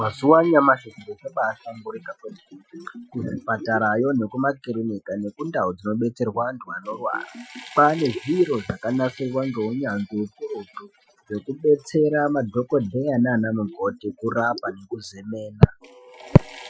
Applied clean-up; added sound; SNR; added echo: classical method Wiener filter.